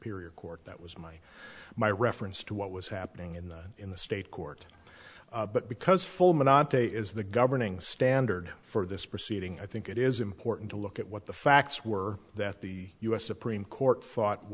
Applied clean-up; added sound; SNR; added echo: none; none; none; none.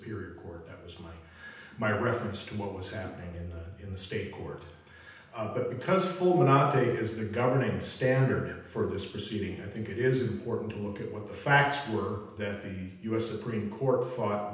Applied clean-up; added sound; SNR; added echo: none; none; none; reverberation time 0.9 s.